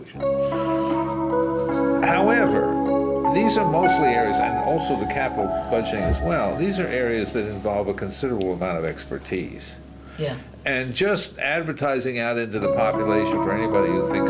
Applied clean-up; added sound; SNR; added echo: none; Piano; -1 dB; none.